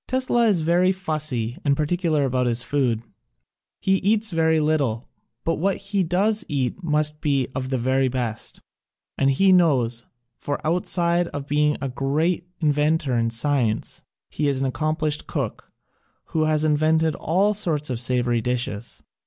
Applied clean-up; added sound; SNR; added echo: none; none; none; none.